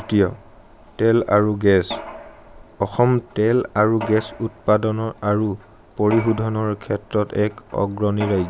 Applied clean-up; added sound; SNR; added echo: none; Mechanisms; 17 dB; none.